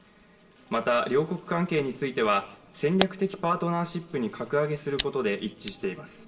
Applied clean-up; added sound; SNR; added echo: none; Camera; 13 dB; reverberation time 2.0 s.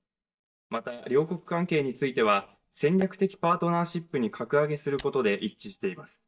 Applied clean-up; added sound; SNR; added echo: neural mask model DeepFilterNet 3.